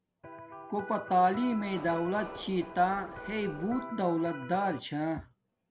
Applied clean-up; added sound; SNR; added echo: none; Subway, metro, underground + Electric guitar; 12 dB; none.